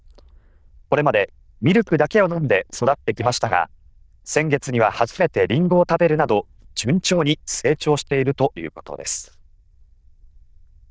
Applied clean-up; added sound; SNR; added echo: neural diffusion model UNIVERSE++.